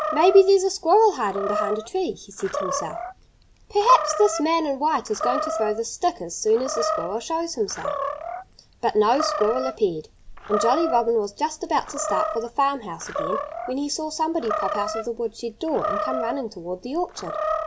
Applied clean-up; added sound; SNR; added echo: none; Animal; 6 dB; none.